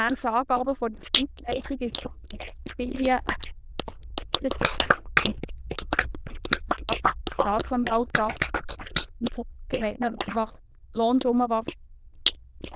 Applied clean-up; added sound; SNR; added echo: neural diffusion model UNIVERSE++.